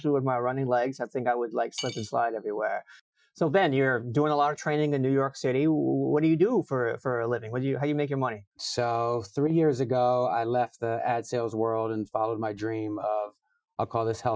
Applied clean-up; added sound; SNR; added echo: classical method Wiener filter.